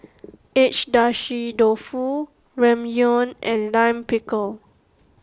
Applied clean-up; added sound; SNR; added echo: none; none; none; none.